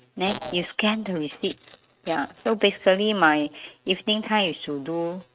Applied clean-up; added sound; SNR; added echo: neural mask model RNNoise.